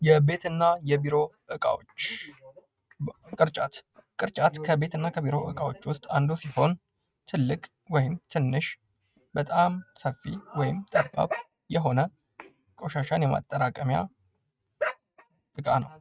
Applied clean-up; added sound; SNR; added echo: neural mask model RNNoise.